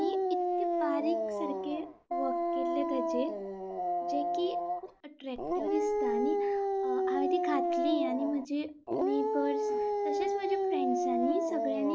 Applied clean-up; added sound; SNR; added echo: none; Dog; -4 dB; none.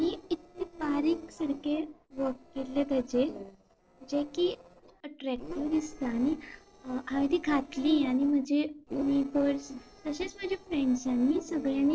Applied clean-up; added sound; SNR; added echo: neural separator model SepFormer DNS4.